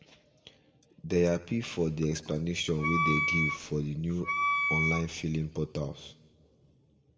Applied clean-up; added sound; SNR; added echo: none; Wind instrument, woodwind instrument; -1 dB; reverberation time 0.9 s.